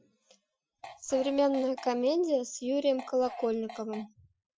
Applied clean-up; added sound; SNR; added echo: classical method Wiener filter.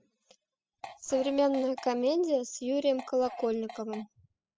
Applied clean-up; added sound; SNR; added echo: classical method spectral subtraction.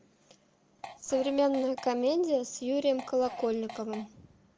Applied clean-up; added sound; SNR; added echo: none; Fart; 16 dB; none.